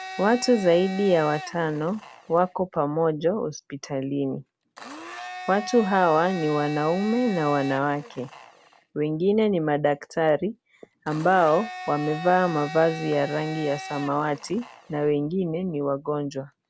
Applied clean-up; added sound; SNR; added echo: none; Domestic sounds, home sounds; 15 dB; none.